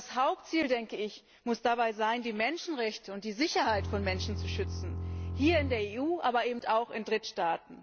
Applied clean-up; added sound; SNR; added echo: none; Bowed string instrument; 5 dB; none.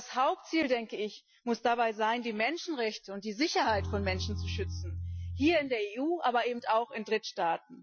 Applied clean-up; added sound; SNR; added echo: classical method Wiener filter.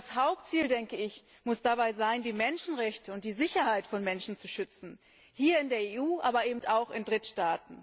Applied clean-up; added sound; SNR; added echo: none; none; none; none.